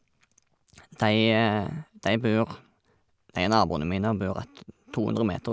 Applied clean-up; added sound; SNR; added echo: none; none; none; none.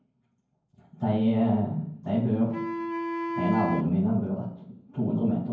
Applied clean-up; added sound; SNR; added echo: none; Wind instrument, woodwind instrument; 6 dB; reverberation time 0.9 s.